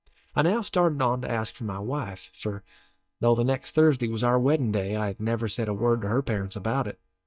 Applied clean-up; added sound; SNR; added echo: neural mask model DeepFilterNet 3.